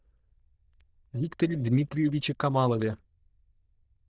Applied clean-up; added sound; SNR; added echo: neural diffusion model UNIVERSE++.